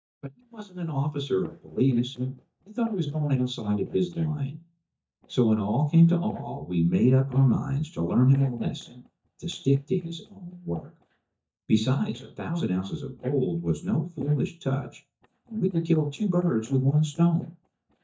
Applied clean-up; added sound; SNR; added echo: neural mask model DeepFilterNet 3.